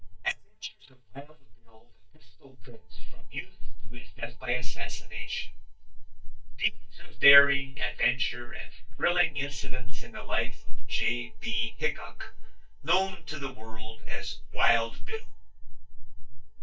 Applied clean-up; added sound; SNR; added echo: neural mask model DeepFilterNet 3.